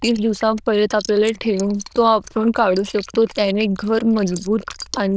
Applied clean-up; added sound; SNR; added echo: neural diffusion model UNIVERSE++.